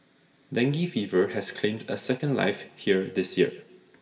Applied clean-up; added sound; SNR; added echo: none; none; none; reverberation time 0.7 s.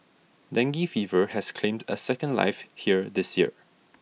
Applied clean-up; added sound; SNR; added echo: none; none; none; none.